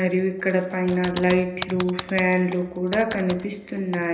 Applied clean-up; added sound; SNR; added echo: none; Typing; 15 dB; reverberation time 0.8 s.